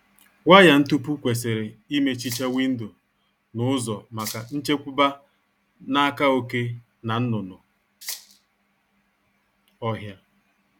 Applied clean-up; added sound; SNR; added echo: none; Rattle (instrument); 13 dB; none.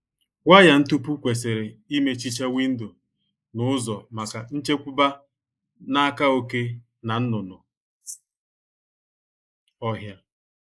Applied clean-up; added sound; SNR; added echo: neural mask model Resemble Enhance denoiser.